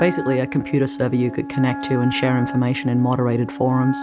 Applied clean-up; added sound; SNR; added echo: none; Wind instrument, woodwind instrument; 10 dB; none.